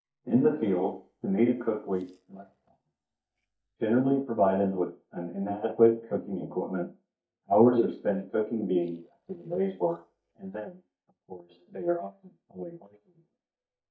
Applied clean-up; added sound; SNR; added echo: neural mask model DeepFilterNet 3.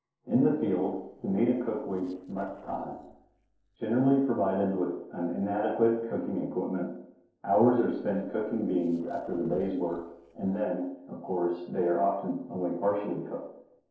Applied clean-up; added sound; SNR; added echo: neural separator model SepFormer DNS4.